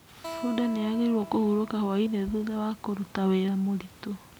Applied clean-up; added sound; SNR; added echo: none; Acoustic guitar; 16 dB; none.